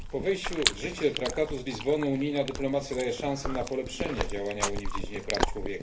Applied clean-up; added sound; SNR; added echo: none; Chewing, mastication; 3 dB; reverberation time 0.3 s.